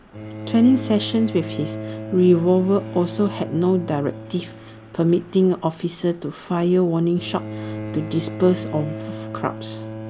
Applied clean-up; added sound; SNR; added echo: none; Bowed string instrument; 11 dB; none.